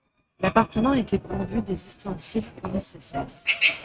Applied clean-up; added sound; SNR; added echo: neural mask model RNNoise.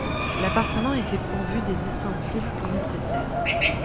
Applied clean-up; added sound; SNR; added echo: none; Chicken, rooster; -4 dB; none.